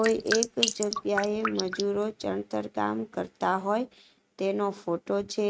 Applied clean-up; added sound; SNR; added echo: neural mask model RNNoise.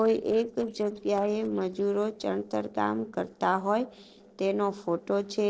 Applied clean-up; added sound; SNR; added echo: neural separator model SepFormer DNS4.